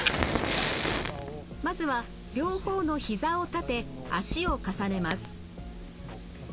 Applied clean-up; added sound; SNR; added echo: none; Fire; 3 dB; none.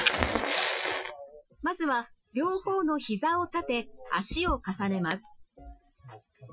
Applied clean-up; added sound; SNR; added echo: classical method Wiener filter.